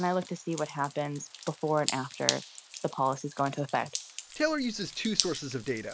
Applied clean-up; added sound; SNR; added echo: none; Drip; 7 dB; none.